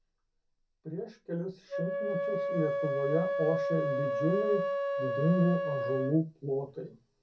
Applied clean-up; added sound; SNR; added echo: none; Wind instrument, woodwind instrument; 1 dB; reverberation time 0.3 s.